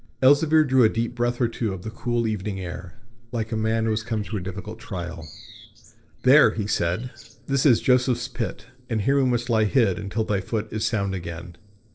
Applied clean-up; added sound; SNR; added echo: neural separator model SepFormer DNS4.